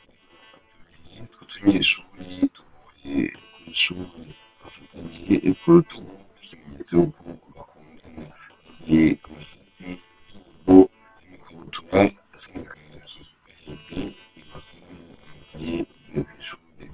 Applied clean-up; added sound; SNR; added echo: neural separator model SepFormer WHAM!.